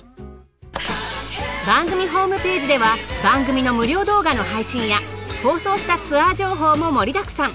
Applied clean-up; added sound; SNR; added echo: none; none; none; none.